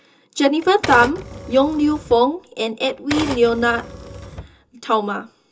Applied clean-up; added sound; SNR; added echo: none; Typewriter; 12 dB; reverberation time 0.2 s.